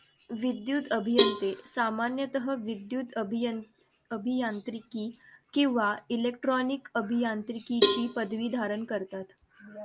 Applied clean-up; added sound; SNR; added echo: none; Cowbell; 2 dB; none.